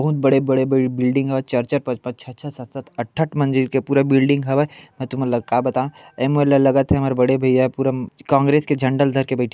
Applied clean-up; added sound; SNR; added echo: none; none; none; none.